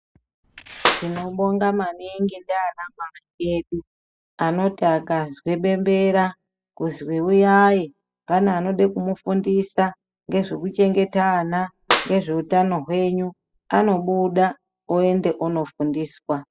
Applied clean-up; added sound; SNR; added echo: classical method spectral subtraction.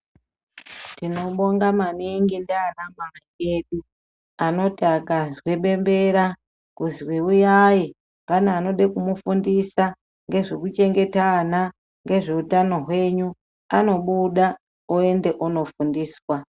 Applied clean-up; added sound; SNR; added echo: none; none; none; none.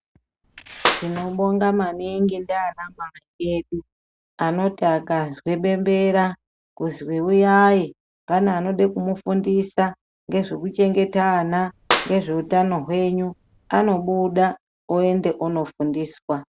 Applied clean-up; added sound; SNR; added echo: none; Clapping; 8 dB; none.